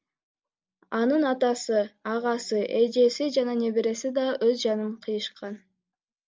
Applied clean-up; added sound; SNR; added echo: none; none; none; none.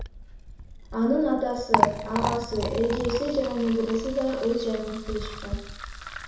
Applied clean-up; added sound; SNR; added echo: none; Liquid; 4 dB; reverberation time 0.7 s.